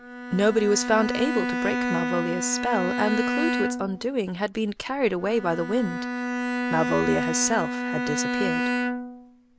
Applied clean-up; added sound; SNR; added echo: none; Bowed string instrument; 2 dB; none.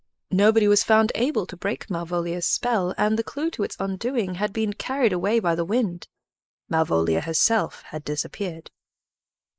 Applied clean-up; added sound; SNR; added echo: neural mask model Resemble Enhance denoiser.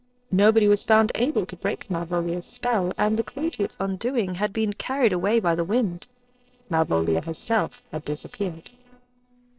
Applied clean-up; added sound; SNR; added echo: neural separator model SepFormer DNS4.